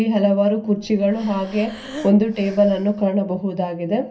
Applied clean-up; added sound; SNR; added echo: none; Breathing; 18 dB; reverberation time 0.2 s.